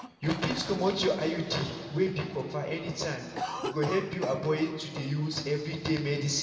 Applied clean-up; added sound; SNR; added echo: none; Cough; 13 dB; reverberation time 2.1 s.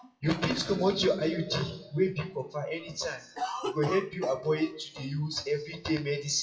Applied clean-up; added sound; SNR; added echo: classical method WPE with log-MMSE.